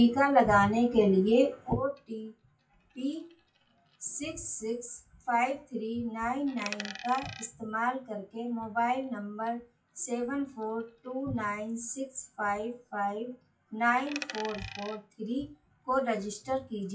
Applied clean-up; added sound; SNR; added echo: classical method WPE with log-MMSE.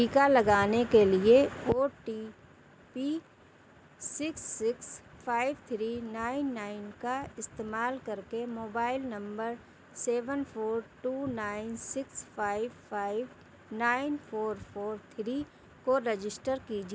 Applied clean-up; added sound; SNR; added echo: none; none; none; none.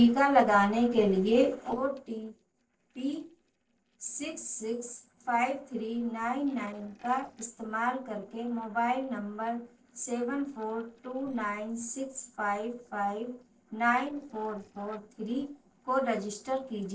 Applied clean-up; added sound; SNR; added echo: neural separator model SepFormer DNS4.